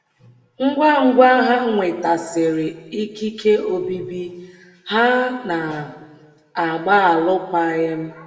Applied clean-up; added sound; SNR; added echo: none; none; none; reverberation time 1.3 s.